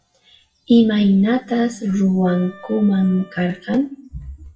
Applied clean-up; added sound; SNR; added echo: classical method WPE with log-MMSE.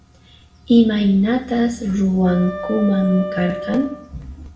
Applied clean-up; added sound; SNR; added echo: none; Wind instrument, woodwind instrument; 11 dB; reverberation time 0.7 s.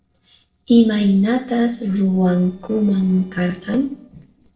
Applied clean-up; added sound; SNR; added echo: neural separator model SepFormer DNS4.